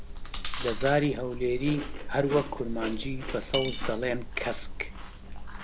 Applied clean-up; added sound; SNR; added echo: none; Chewing, mastication + Cutlery, silverware / Dishes, pots, and pans; 3 dB; none.